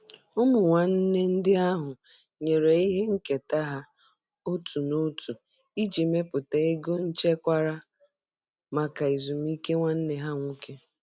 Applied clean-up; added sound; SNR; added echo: none; none; none; none.